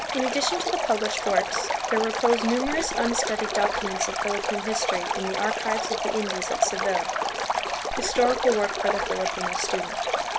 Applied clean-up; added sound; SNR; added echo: none; Stream; -1 dB; none.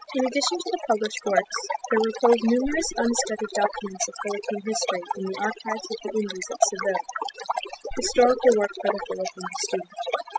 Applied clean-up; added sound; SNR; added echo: classical method spectral subtraction.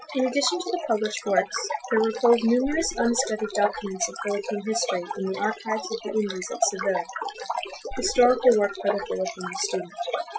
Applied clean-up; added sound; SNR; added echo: classical method Wiener filter.